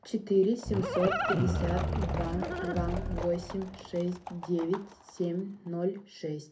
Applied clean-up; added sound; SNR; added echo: none; Livestock, farm animals, working animals; 3 dB; reverberation time 0.3 s.